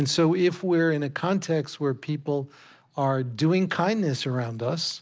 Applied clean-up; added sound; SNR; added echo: none; none; none; none.